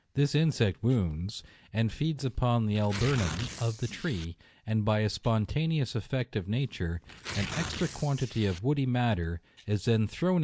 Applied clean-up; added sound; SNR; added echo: none; Tearing; 15 dB; none.